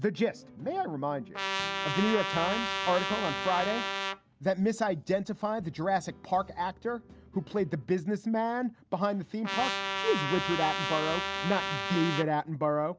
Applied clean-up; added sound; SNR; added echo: none; Trumpet; 2 dB; none.